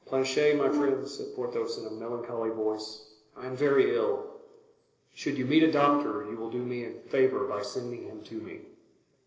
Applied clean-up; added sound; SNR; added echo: neural separator model SepFormer DNS4.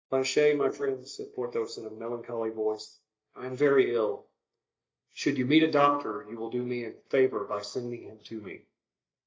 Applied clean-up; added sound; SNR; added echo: neural mask model DeepFilterNet 3.